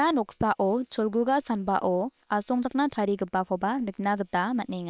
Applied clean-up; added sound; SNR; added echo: neural separator model SepFormer WHAM!.